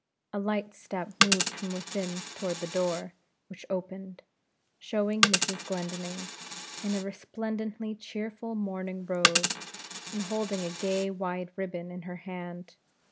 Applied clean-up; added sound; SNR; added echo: none; Coin (dropping); 1 dB; none.